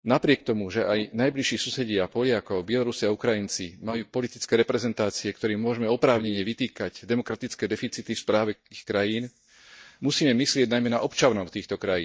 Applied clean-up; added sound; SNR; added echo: neural mask model DeepFilterNet 3.